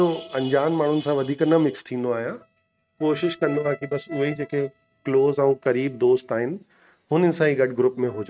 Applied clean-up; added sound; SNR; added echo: neural mask model RNNoise.